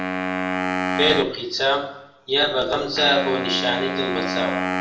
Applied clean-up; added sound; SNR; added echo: none; Wind instrument, woodwind instrument; 3 dB; reverberation time 0.7 s.